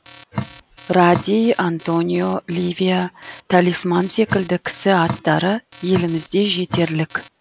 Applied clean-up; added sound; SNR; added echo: none; Alarm + Drip; 14 dB; none.